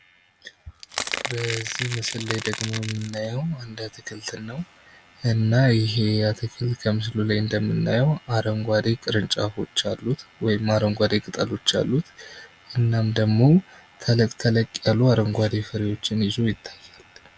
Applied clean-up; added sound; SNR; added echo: none; Crackle / Crushing; 8 dB; none.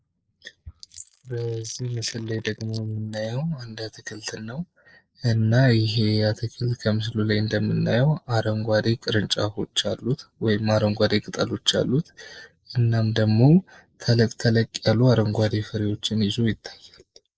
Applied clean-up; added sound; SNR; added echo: neural mask model Resemble Enhance denoiser.